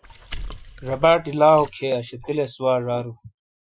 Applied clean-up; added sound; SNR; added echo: classical method Wiener filter.